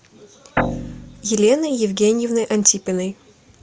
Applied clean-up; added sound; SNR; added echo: none; Guitar; 5 dB; none.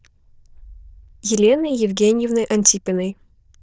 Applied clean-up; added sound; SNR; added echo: neural diffusion model UNIVERSE++.